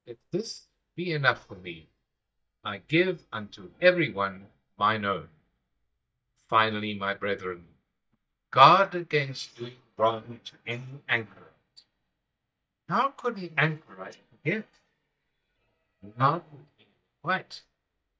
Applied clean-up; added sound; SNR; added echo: neural mask model DeepFilterNet 3.